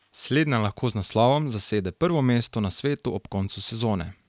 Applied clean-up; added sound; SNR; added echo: none; none; none; none.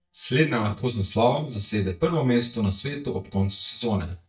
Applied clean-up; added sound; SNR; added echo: neural mask model DeepFilterNet 3.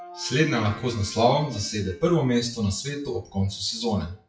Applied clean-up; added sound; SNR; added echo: classical method WPE with log-MMSE.